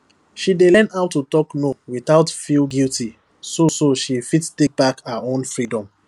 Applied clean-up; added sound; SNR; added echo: none; none; none; none.